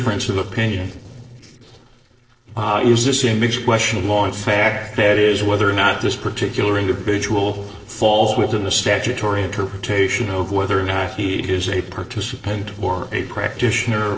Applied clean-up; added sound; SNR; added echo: neural separator model SepFormer DNS4.